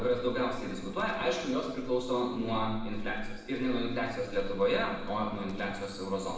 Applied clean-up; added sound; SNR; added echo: none; Livestock, farm animals, working animals; 9 dB; reverberation time 1.1 s.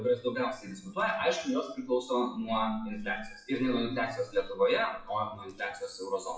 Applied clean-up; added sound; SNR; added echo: classical method WPE with log-MMSE.